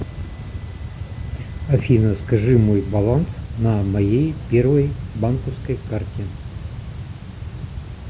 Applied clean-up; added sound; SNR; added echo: none; none; none; none.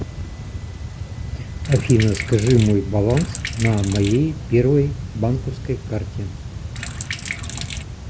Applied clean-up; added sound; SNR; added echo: none; Sink (filling or washing); 11 dB; none.